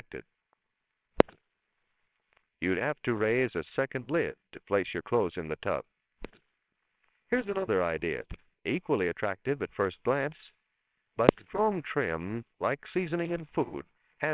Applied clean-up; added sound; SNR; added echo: neural separator model SepFormer WHAMR!.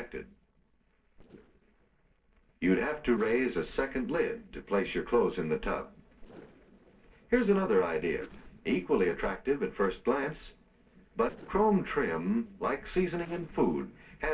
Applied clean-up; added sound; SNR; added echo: neural separator model SepFormer DNS4.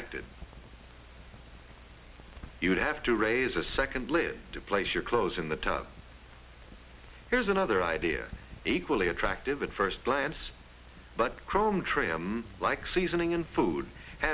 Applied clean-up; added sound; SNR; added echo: none; none; none; none.